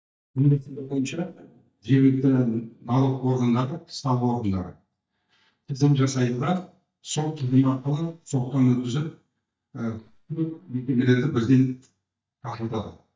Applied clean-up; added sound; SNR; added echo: neural mask model DeepFilterNet 3.